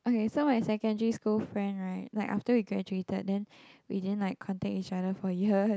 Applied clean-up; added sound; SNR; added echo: none; none; none; none.